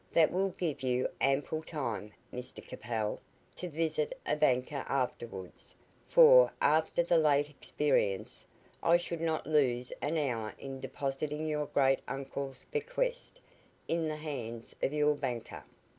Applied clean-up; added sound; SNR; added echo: none; none; none; none.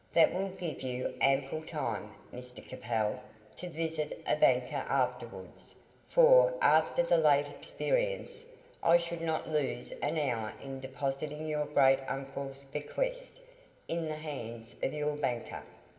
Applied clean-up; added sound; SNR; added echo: none; none; none; reverberation time 1.5 s.